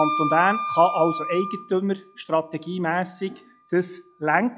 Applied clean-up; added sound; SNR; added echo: classical method log-MMSE.